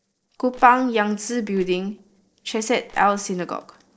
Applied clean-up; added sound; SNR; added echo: neural separator model SepFormer DNS4.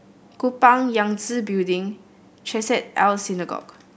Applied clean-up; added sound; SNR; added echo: none; none; none; none.